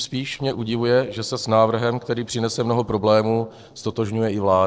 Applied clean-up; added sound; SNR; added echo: neural separator model SepFormer DNS4.